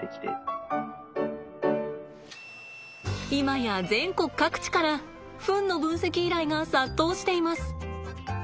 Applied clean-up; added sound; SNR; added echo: none; none; none; none.